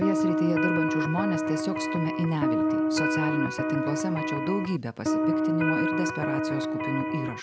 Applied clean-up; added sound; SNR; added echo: none; Electric guitar; -4 dB; none.